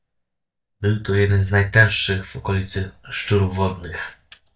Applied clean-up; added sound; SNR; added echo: neural mask model DeepFilterNet 3.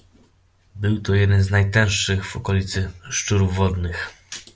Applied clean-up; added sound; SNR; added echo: none; none; none; none.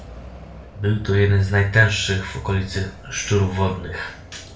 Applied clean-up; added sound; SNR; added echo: none; Alarm / Truck; 17 dB; reverberation time 0.4 s.